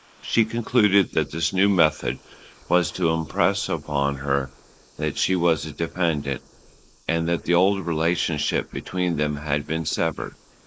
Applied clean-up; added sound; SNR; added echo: neural mask model Resemble Enhance denoiser.